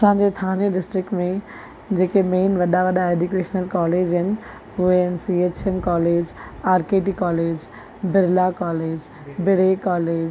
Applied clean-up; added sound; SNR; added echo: none; none; none; none.